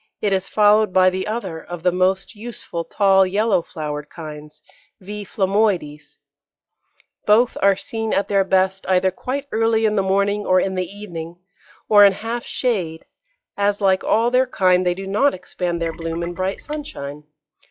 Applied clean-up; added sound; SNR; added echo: classical method log-MMSE.